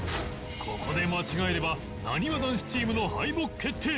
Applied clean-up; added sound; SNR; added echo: none; Bowed string instrument; 19 dB; none.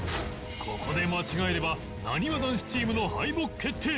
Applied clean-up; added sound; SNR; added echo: none; none; none; none.